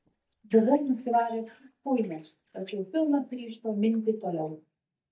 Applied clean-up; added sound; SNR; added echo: neural mask model DeepFilterNet 3.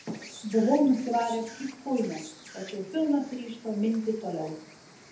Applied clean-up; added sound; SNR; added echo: none; Insect; 20 dB; reverberation time 0.6 s.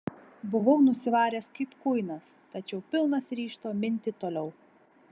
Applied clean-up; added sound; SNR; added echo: none; none; none; none.